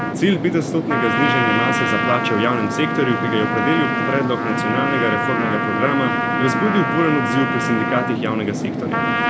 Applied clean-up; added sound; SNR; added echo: none; Fixed-wing aircraft, airplane + Trumpet; -1 dB; none.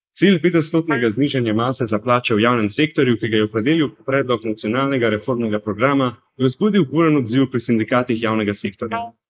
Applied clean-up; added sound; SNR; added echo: neural mask model Resemble Enhance denoiser.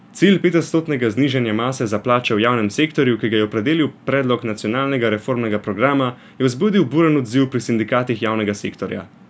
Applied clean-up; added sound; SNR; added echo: none; none; none; none.